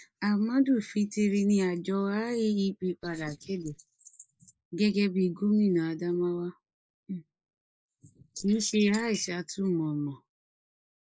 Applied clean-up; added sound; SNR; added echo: neural mask model Resemble Enhance denoiser.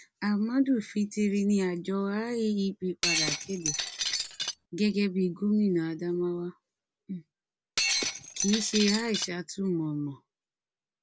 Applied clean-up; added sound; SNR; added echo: none; Shatter; 1 dB; none.